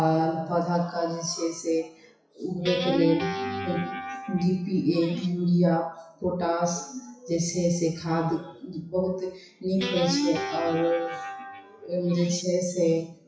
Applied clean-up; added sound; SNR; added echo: classical method WPE with log-MMSE.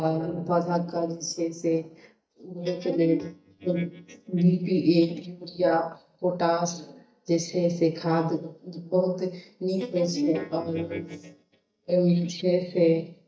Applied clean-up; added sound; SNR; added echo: neural mask model DeepFilterNet 3.